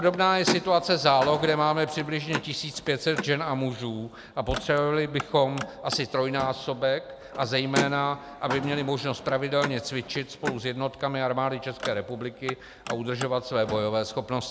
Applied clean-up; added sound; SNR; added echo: none; Car; 10 dB; none.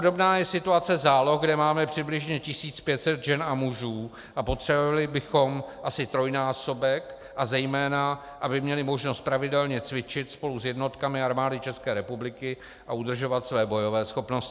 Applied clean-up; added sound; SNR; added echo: none; none; none; none.